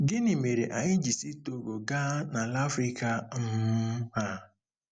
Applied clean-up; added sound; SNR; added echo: none; none; none; none.